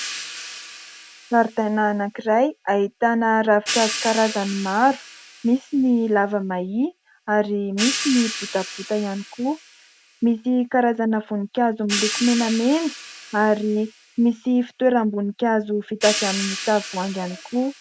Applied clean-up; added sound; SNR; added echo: none; Hi-hat; 11 dB; none.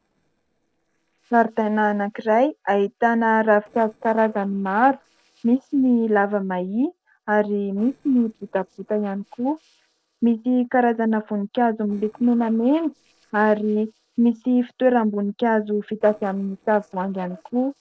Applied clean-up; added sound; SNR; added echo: neural separator model SepFormer DNS4.